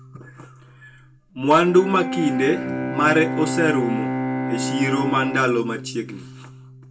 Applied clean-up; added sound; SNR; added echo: none; Bowed string instrument; 5 dB; reverberation time 0.2 s.